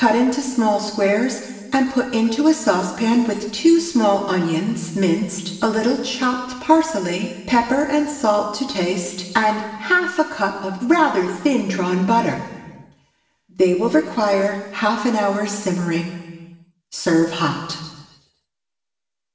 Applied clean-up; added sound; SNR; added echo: none; none; none; reverberation time 1.3 s.